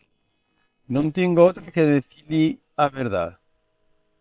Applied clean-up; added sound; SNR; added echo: neural separator model SepFormer WHAM!.